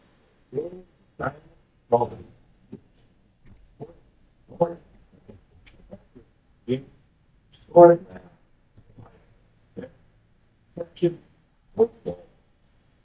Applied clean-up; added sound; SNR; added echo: neural mask model DeepFilterNet 3.